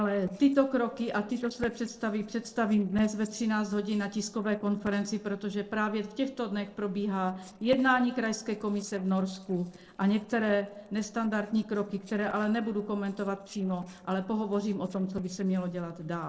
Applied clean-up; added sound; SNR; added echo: neural separator model SepFormer DNS4.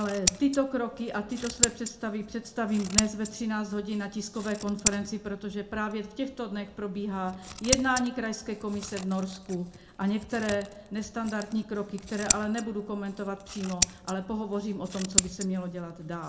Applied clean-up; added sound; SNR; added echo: none; Scissors; 3 dB; reverberation time 0.3 s.